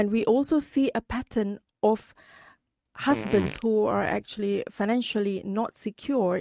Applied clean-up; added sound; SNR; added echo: neural mask model RNNoise.